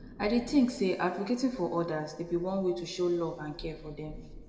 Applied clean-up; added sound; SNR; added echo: none; Thunder; 18 dB; reverberation time 1.4 s.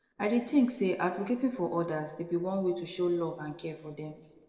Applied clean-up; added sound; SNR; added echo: neural separator model SepFormer DNS4.